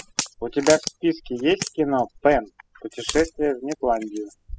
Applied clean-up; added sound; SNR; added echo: classical method spectral subtraction.